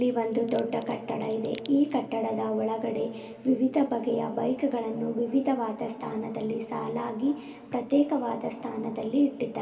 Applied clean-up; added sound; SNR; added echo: none; Crack; 17 dB; reverberation time 2.4 s.